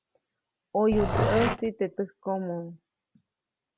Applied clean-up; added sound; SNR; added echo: none; Growling; -1 dB; none.